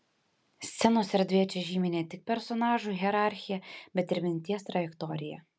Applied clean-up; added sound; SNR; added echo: none; none; none; none.